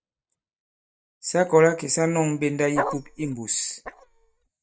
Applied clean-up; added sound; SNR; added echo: neural mask model DeepFilterNet 3.